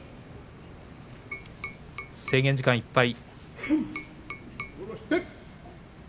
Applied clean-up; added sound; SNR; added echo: none; Tap; 12 dB; none.